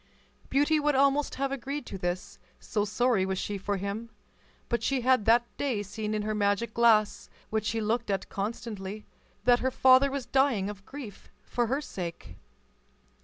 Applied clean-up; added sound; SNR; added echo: none; none; none; none.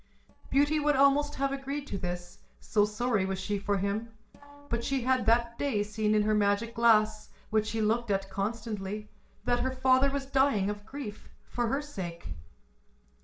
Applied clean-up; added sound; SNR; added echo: neural separator model SepFormer DNS4.